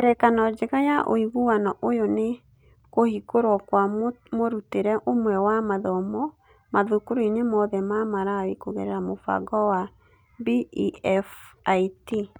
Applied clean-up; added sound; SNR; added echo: none; none; none; none.